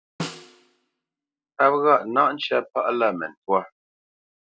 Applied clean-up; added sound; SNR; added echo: none; Snare drum; 15 dB; none.